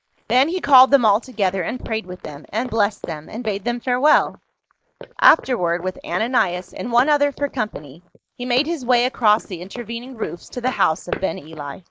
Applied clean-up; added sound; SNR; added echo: neural mask model Resemble Enhance denoiser.